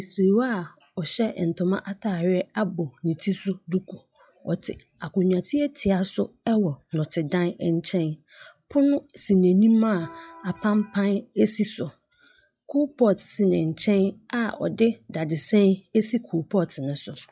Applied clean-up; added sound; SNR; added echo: classical method log-MMSE.